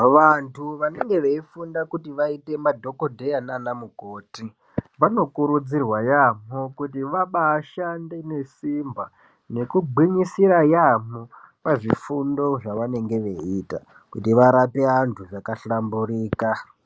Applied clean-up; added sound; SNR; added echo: none; none; none; none.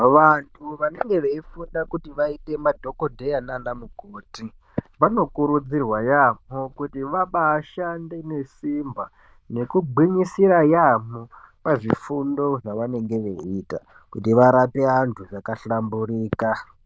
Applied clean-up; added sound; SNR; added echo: neural diffusion model UNIVERSE++.